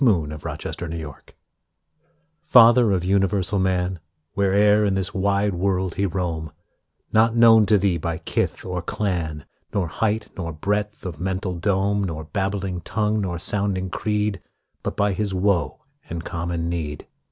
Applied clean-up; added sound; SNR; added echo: none; none; none; none.